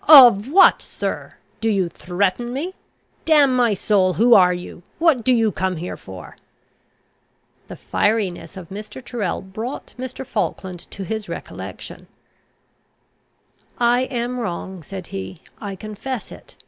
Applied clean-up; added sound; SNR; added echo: none; none; none; none.